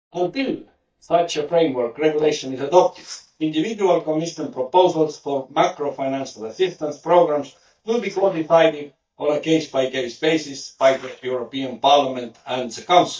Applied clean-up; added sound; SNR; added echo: neural mask model DeepFilterNet 3.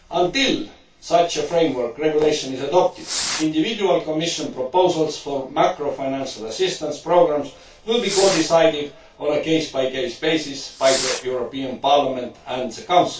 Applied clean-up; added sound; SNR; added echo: none; Fireworks; 12 dB; reverberation time 0.2 s.